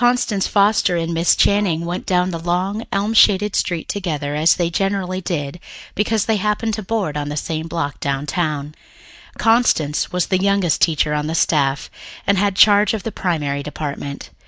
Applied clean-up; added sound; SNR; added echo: neural mask model DeepFilterNet 3.